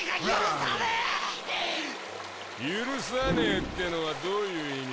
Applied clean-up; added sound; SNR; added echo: none; Stream + Animal; 3 dB; none.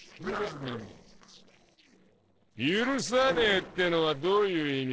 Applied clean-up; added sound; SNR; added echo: neural separator model SepFormer DNS4.